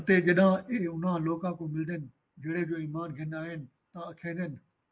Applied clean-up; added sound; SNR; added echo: none; none; none; none.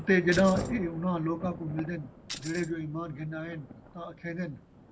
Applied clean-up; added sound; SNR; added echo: none; Thunder / Rain + Tambourine; 11 dB; none.